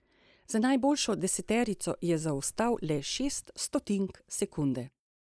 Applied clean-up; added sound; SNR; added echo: neural mask model Resemble Enhance denoiser.